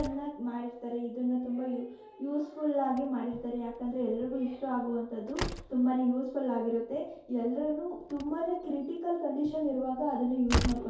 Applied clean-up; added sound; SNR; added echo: none; Slam; 9 dB; reverberation time 2.4 s.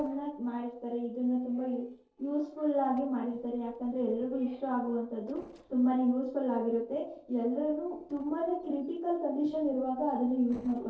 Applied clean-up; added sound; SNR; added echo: neural separator model SepFormer DNS4.